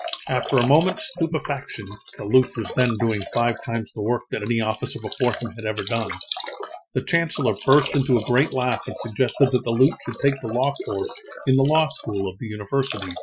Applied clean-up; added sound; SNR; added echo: classical method Wiener filter.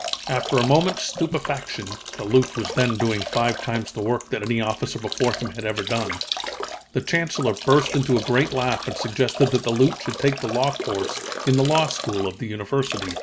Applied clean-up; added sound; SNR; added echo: none; Drip / Trickle, dribble / Bathtub (filling or washing); 9 dB; none.